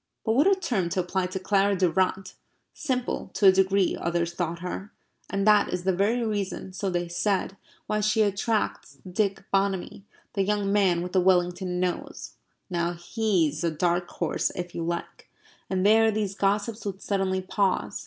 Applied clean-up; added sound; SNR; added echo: none; none; none; none.